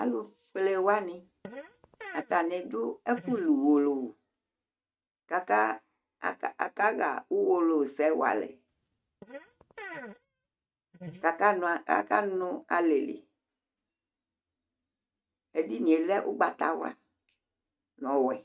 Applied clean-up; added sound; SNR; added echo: neural mask model RNNoise.